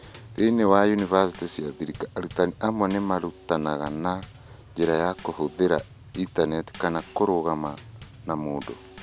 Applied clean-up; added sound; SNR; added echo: none; Bass drum / Snare drum / Drum kit; 19 dB; none.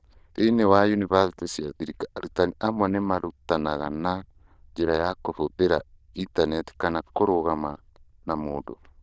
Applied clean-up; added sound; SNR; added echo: neural diffusion model UNIVERSE++.